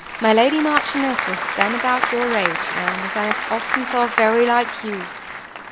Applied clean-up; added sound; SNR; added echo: none; Applause / Crowd; 4 dB; none.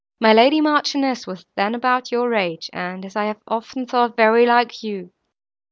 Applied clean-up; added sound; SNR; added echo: none; none; none; none.